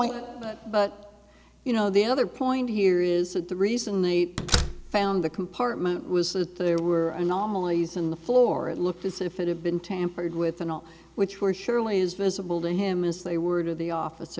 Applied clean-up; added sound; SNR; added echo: none; Slam; 4 dB; none.